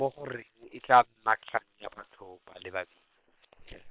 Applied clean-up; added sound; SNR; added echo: neural separator model SepFormer WHAM!.